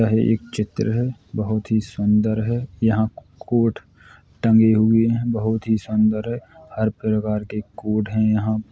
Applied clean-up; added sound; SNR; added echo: none; none; none; none.